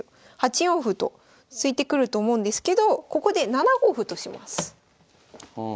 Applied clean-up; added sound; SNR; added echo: none; none; none; none.